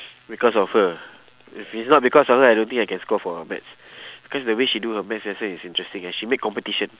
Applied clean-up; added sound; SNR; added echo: none; none; none; none.